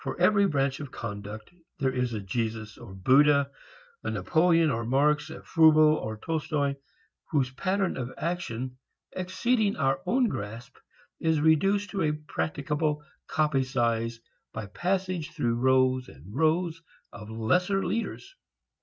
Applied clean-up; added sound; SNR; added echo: none; none; none; none.